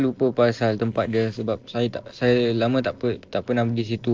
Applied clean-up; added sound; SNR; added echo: neural separator model SepFormer DNS4.